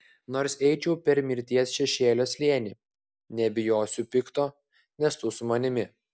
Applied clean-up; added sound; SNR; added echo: none; none; none; none.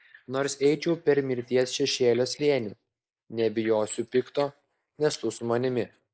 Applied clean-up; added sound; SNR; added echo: neural mask model Resemble Enhance denoiser.